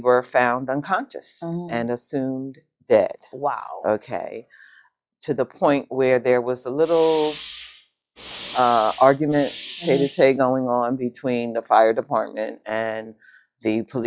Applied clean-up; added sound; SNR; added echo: classical method log-MMSE.